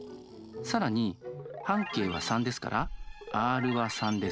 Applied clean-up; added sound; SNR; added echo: none; Breathing; 17 dB; none.